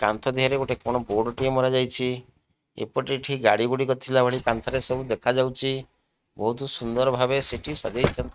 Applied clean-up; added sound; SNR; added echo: neural mask model RNNoise.